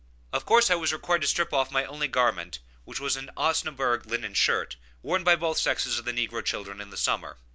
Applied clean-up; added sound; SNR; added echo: none; none; none; none.